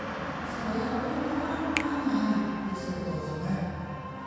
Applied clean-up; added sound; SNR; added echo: none; Finger snapping; 13 dB; reverberation time 2.1 s.